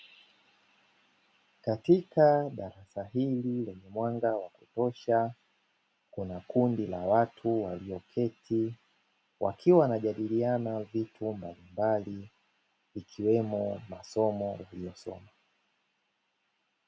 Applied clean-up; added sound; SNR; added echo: none; none; none; none.